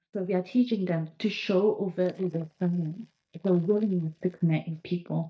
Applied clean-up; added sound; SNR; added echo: neural mask model DeepFilterNet 3.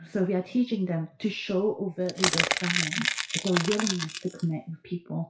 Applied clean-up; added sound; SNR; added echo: classical method WPE with log-MMSE.